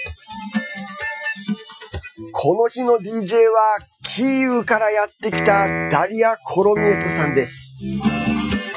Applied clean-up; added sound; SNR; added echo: classical method Wiener filter.